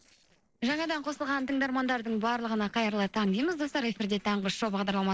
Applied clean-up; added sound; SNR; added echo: neural separator model SepFormer DNS4.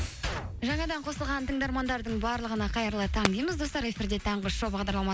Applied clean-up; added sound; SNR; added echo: none; Fireworks; 13 dB; none.